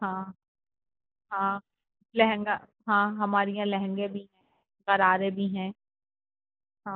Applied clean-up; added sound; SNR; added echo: neural mask model Resemble Enhance denoiser.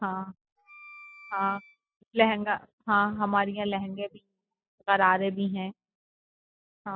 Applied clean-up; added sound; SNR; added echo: classical method spectral subtraction.